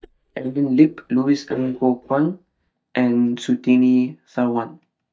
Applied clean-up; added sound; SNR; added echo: neural mask model DeepFilterNet 3.